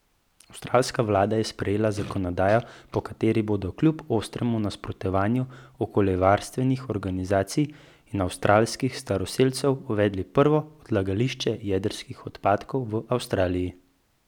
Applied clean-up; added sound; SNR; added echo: none; Fart; 18 dB; none.